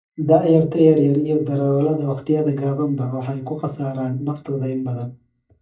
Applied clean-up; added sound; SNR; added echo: neural mask model DeepFilterNet 3.